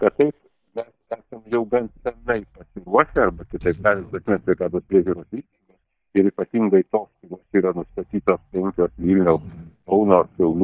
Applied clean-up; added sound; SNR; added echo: neural mask model DeepFilterNet 3.